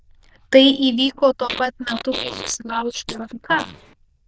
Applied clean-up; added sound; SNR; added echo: neural diffusion model UNIVERSE++.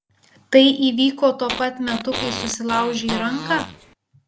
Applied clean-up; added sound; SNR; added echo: none; Fart; 9 dB; none.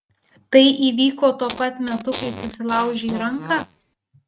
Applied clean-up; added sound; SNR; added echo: neural mask model RNNoise.